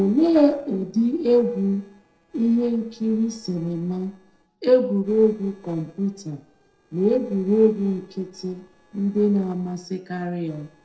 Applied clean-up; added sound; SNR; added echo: neural separator model SepFormer DNS4.